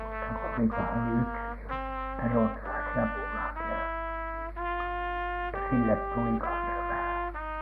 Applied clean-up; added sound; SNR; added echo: none; Trumpet; 2 dB; none.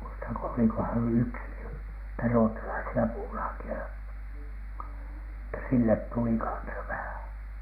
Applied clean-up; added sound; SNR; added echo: none; none; none; none.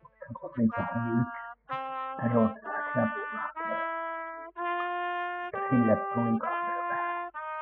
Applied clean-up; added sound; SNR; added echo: classical method spectral subtraction.